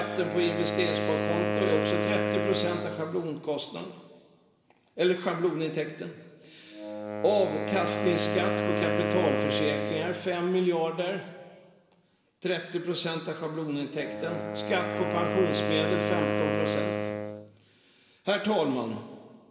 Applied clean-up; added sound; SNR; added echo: none; Wind instrument, woodwind instrument; 2 dB; reverberation time 1.9 s.